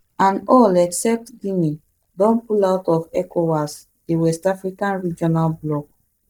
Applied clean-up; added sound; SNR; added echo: neural mask model DeepFilterNet 3.